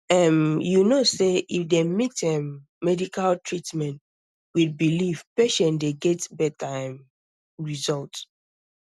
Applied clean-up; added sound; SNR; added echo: none; none; none; none.